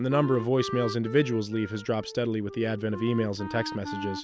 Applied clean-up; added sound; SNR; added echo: none; Wind instrument, woodwind instrument; 11 dB; none.